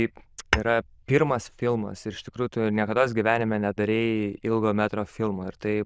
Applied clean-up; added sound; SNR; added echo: neural diffusion model UNIVERSE++.